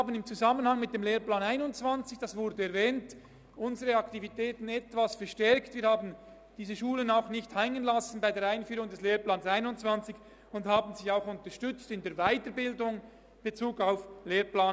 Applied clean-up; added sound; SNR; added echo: none; none; none; none.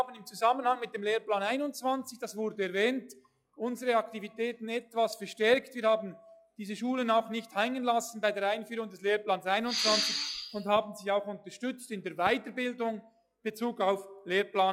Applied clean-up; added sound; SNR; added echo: classical method log-MMSE.